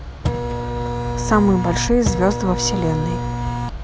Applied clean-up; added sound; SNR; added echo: none; Printer; 3 dB; none.